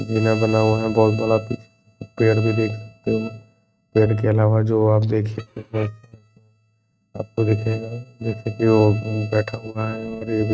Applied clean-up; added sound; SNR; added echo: neural mask model RNNoise.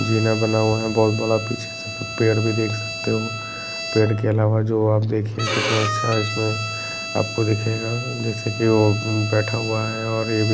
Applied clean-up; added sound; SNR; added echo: none; Bowed string instrument; 8 dB; none.